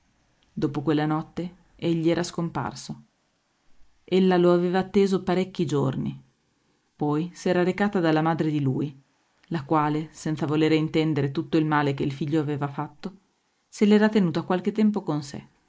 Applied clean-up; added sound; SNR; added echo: neural mask model Resemble Enhance denoiser.